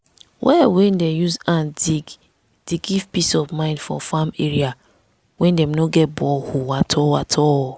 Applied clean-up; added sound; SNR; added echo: none; none; none; none.